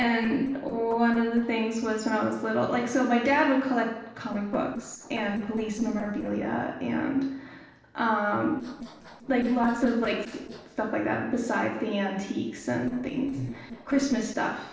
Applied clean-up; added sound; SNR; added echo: neural separator model SepFormer DNS4.